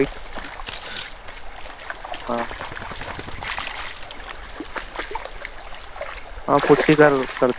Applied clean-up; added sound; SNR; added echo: none; Stream; 6 dB; none.